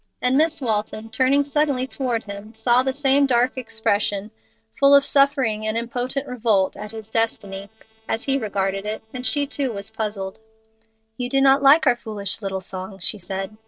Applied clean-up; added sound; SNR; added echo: neural separator model SepFormer DNS4.